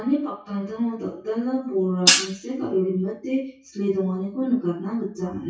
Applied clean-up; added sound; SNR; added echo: classical method WPE with log-MMSE.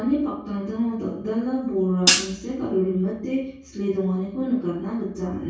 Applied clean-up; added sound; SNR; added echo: none; Hi-hat; -2 dB; reverberation time 0.6 s.